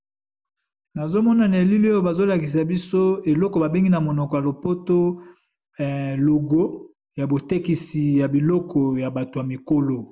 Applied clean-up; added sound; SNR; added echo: none; none; none; none.